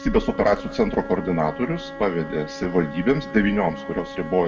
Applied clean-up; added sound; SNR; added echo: none; Wind instrument, woodwind instrument; 13 dB; reverberation time 1.2 s.